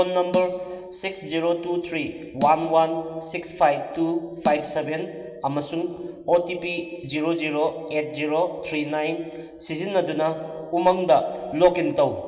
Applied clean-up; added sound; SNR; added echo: none; Snare drum; 16 dB; reverberation time 0.2 s.